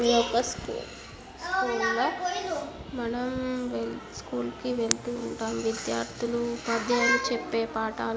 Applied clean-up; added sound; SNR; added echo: none; none; none; none.